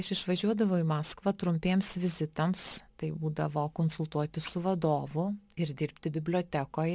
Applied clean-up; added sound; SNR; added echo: none; none; none; none.